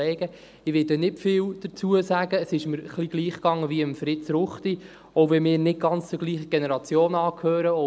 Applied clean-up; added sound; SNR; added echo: none; none; none; none.